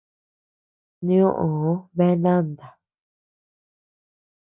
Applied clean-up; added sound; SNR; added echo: none; none; none; none.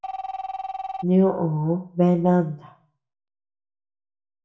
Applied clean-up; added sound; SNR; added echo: none; Telephone; 12 dB; reverberation time 0.4 s.